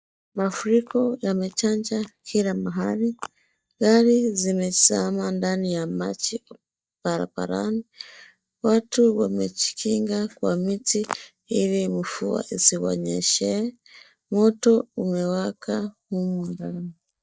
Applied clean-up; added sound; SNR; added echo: neural mask model DeepFilterNet 3.